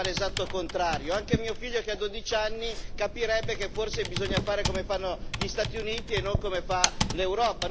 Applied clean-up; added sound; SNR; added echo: none; Liquid + Computer keyboard; 2 dB; none.